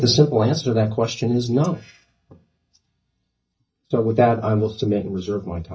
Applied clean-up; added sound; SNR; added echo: neural mask model DeepFilterNet 3.